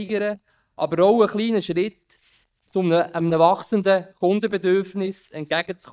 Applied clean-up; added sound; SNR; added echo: neural mask model DeepFilterNet 3.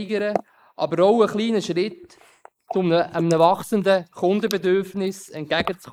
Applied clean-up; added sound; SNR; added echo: neural mask model Resemble Enhance denoiser.